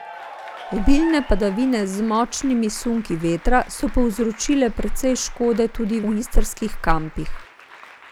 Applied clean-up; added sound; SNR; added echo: none; Applause / Cheering; 19 dB; none.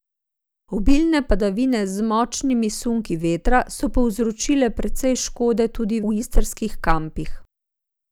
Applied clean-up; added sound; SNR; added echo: none; none; none; none.